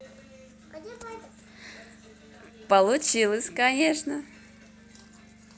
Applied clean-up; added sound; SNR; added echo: none; none; none; none.